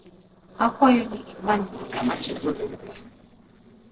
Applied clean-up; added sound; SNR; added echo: neural separator model SepFormer DNS4.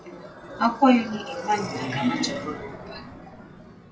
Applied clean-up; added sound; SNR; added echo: classical method WPE with log-MMSE.